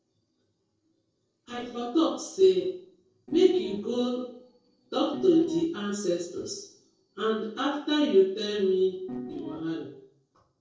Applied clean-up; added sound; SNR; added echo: neural separator model SepFormer DNS4.